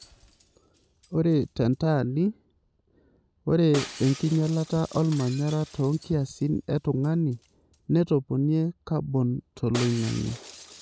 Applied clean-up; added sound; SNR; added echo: none; Shatter; 16 dB; none.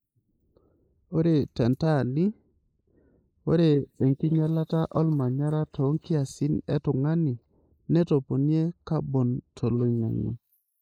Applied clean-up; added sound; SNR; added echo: neural mask model Resemble Enhance denoiser.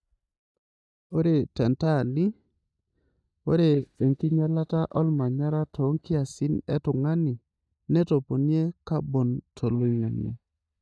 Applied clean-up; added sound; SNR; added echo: neural mask model DeepFilterNet 3.